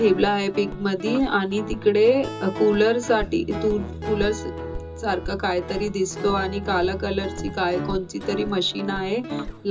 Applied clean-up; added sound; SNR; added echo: none; Guitar; 9 dB; reverberation time 0.2 s.